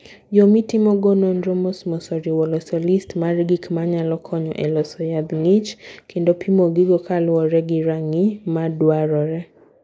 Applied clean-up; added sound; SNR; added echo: neural mask model Resemble Enhance denoiser.